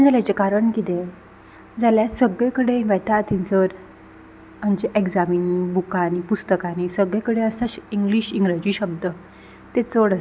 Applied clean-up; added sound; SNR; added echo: none; none; none; none.